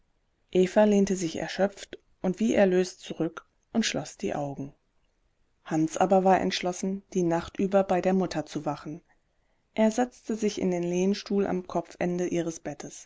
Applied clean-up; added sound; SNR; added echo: none; none; none; none.